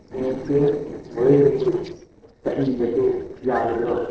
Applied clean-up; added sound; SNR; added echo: neural separator model SepFormer DNS4.